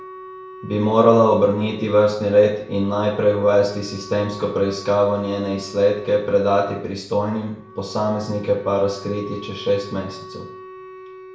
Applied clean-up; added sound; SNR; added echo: none; Wind instrument, woodwind instrument; 18 dB; reverberation time 0.6 s.